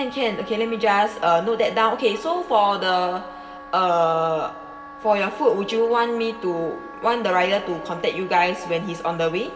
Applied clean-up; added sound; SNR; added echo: none; Wind instrument, woodwind instrument; 17 dB; reverberation time 2.6 s.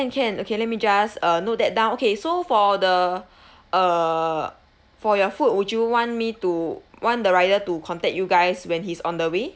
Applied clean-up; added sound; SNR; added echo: none; none; none; none.